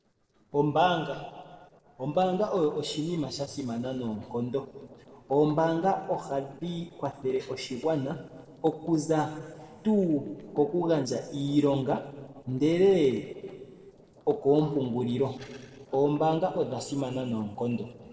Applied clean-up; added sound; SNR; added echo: neural separator model SepFormer DNS4.